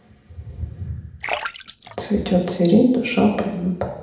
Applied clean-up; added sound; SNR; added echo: none; Splash, splatter; 12 dB; reverberation time 0.8 s.